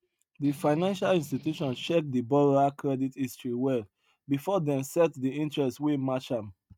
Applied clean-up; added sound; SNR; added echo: neural mask model RNNoise.